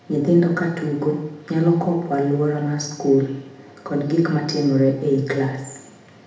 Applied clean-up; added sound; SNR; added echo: none; none; none; reverberation time 0.8 s.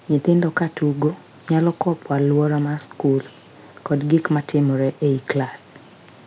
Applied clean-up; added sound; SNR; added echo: none; none; none; none.